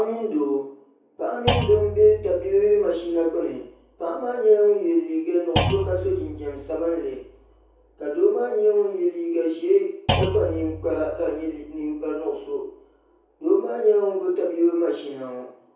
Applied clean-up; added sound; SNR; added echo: none; Thump, thud; 9 dB; reverberation time 0.6 s.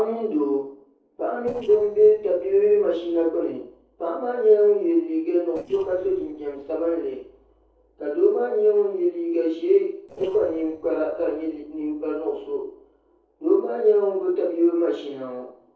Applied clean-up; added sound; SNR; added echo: neural separator model SepFormer DNS4.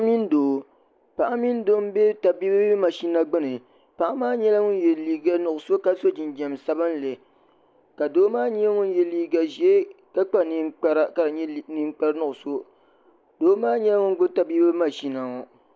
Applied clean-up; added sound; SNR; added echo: none; none; none; none.